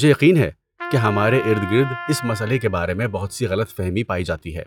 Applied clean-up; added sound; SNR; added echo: classical method log-MMSE.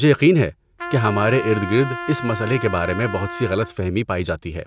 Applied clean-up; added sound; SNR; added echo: none; Trumpet; 11 dB; none.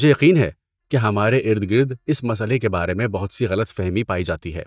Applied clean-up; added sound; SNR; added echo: neural mask model DeepFilterNet 3.